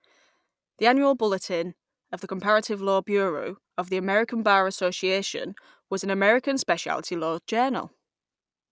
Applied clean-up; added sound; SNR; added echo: none; none; none; none.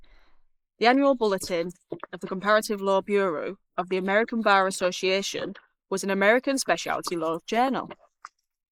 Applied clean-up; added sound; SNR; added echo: neural mask model Resemble Enhance denoiser.